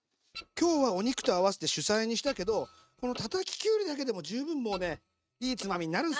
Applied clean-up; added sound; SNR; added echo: neural mask model RNNoise.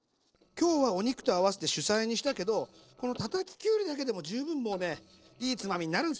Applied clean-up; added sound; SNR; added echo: neural separator model SepFormer DNS4.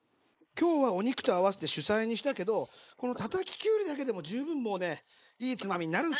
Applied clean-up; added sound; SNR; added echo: neural mask model Resemble Enhance denoiser.